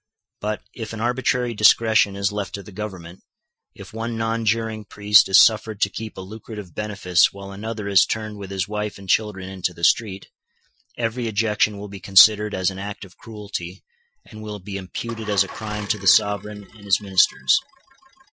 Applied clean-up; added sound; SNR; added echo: classical method Wiener filter.